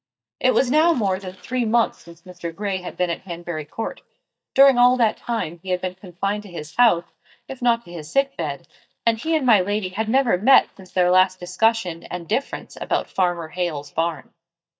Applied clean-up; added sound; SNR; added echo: neural mask model DeepFilterNet 3.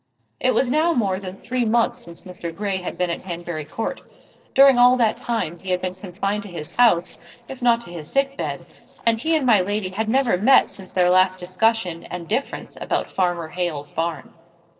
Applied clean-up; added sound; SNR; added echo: neural separator model SepFormer DNS4.